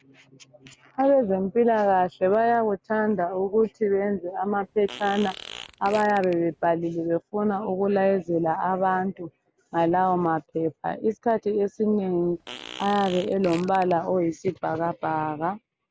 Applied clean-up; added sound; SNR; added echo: none; Fart; 16 dB; none.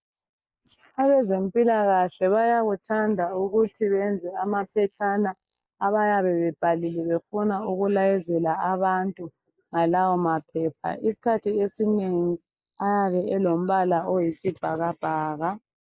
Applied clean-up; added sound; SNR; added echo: neural mask model Resemble Enhance denoiser.